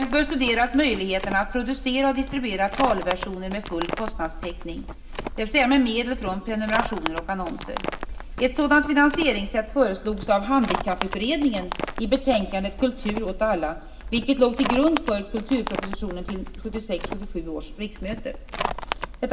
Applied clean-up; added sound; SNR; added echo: none; Livestock, farm animals, working animals; 8 dB; reverberation time 0.8 s.